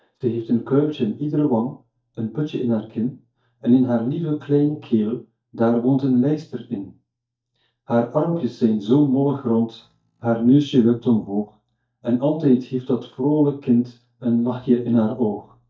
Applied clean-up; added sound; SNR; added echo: neural mask model DeepFilterNet 3.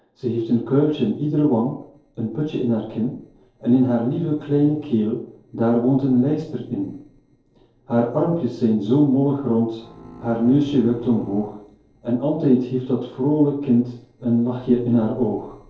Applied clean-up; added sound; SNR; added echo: neural separator model SepFormer DNS4.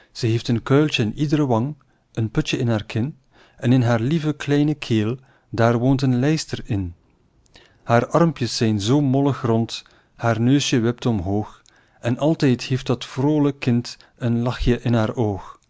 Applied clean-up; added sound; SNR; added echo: none; none; none; none.